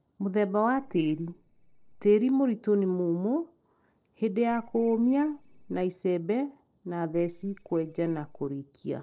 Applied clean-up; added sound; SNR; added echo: neural separator model SepFormer DNS4.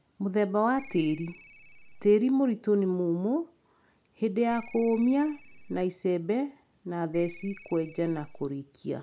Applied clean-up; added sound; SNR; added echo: none; Ringtone; 18 dB; none.